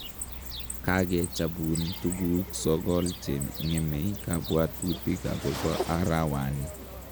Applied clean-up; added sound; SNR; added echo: none; Cricket; 9 dB; none.